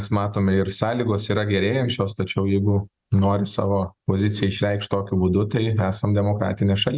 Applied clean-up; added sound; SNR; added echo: none; none; none; none.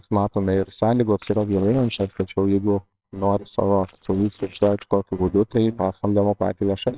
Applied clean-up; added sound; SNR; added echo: neural separator model SepFormer WHAMR!.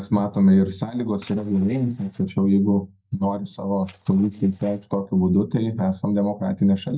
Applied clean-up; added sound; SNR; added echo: neural mask model DeepFilterNet 3.